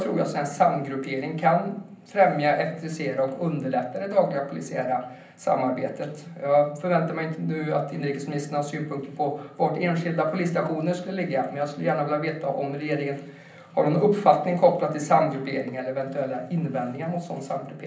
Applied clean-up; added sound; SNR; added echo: none; none; none; reverberation time 0.6 s.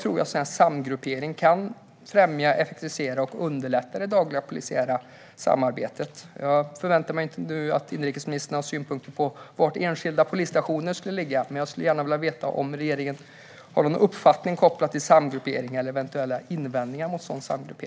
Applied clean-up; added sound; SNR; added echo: none; none; none; none.